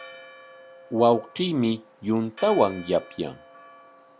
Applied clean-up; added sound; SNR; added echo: none; Church bell; 20 dB; none.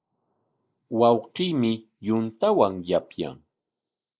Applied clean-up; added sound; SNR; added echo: neural mask model Resemble Enhance denoiser.